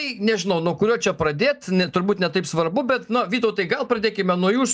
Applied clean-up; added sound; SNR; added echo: none; none; none; none.